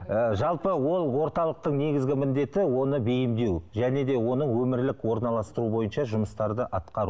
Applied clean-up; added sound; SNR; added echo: none; none; none; none.